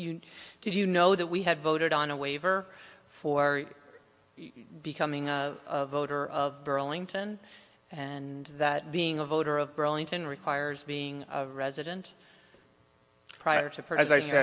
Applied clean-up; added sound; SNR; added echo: none; none; none; none.